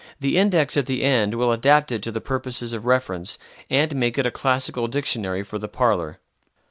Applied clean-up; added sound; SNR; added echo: none; none; none; none.